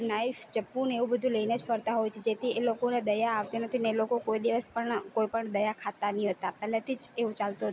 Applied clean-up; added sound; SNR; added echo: none; none; none; none.